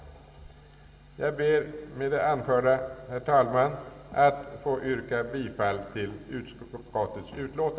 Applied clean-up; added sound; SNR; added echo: none; none; none; reverberation time 1.9 s.